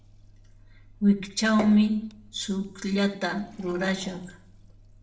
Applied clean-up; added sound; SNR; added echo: none; Fill (with liquid) / Glass / Water; 17 dB; reverberation time 0.5 s.